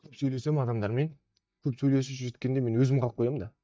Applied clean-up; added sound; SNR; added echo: neural mask model DeepFilterNet 3.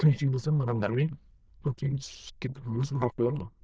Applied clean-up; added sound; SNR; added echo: neural diffusion model UNIVERSE++.